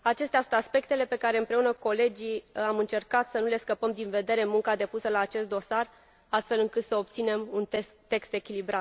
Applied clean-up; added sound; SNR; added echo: none; none; none; none.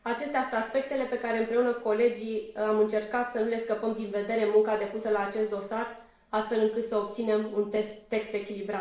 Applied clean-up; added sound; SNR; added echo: none; none; none; reverberation time 0.6 s.